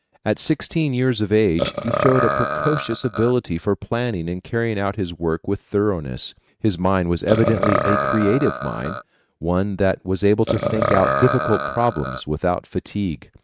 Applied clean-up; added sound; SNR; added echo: neural mask model RNNoise.